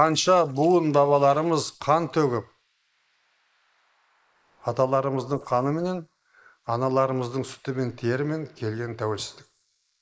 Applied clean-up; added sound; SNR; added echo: neural mask model Resemble Enhance denoiser.